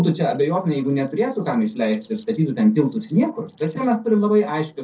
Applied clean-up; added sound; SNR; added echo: neural separator model SepFormer DNS4.